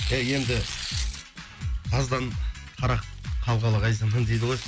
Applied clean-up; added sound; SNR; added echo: none; Tearing; 14 dB; none.